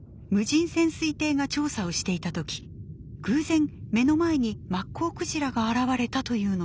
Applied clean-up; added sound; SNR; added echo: none; none; none; none.